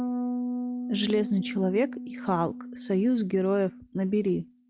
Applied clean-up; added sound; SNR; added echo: neural mask model RNNoise.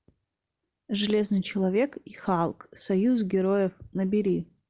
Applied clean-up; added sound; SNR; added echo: none; none; none; none.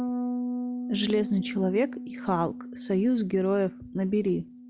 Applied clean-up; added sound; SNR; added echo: none; Bass guitar; 7 dB; none.